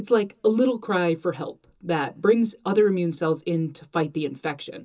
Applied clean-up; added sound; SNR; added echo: none; none; none; reverberation time 0.2 s.